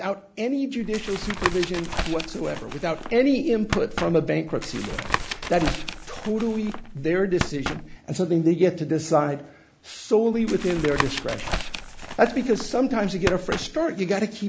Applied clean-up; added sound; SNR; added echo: none; Tap; 6 dB; none.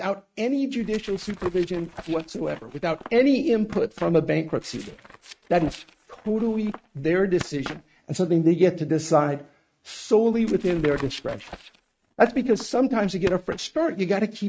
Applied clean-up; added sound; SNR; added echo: neural mask model RNNoise.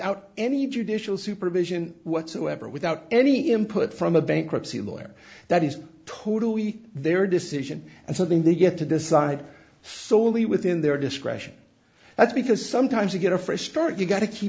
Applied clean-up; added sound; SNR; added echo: none; none; none; none.